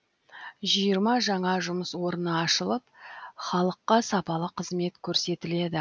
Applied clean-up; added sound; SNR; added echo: none; none; none; none.